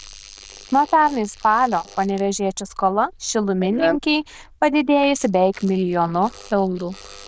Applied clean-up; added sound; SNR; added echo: neural diffusion model UNIVERSE++.